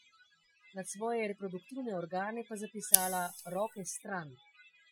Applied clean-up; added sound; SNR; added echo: classical method Wiener filter.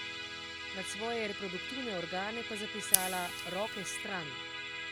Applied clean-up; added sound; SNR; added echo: none; Musical instrument + Scissors; -2 dB; none.